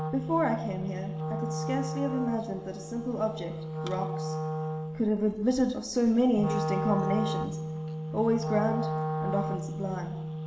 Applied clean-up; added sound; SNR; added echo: none; Wind instrument, woodwind instrument; 3 dB; reverberation time 1.7 s.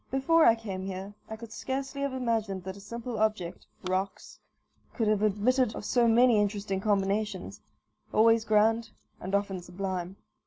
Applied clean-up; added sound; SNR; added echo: none; none; none; none.